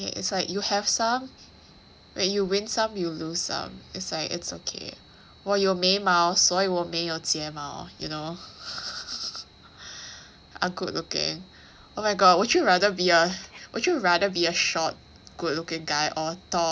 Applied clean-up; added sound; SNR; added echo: none; none; none; none.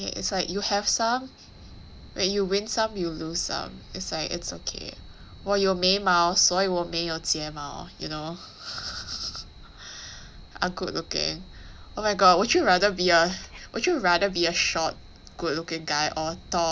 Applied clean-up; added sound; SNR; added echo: none; Wind; 20 dB; none.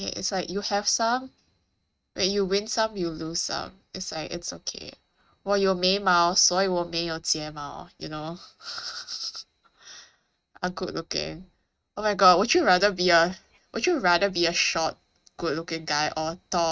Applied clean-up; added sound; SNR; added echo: neural mask model RNNoise.